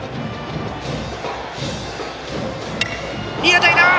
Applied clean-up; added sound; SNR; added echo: none; none; none; none.